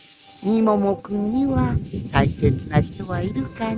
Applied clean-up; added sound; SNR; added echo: neural mask model RNNoise.